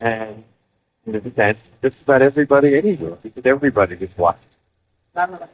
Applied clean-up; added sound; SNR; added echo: neural mask model DeepFilterNet 3.